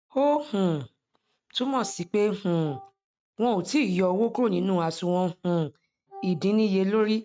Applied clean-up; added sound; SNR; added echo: neural mask model RNNoise.